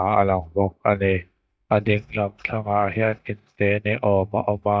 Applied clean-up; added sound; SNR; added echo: neural mask model DeepFilterNet 3.